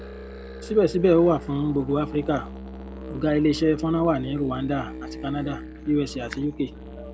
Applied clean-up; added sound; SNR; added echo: none; Musical instrument; 12 dB; none.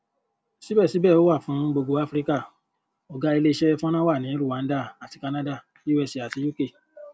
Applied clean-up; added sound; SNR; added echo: none; none; none; none.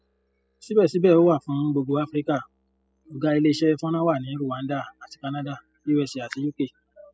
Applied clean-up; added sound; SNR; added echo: classical method spectral subtraction.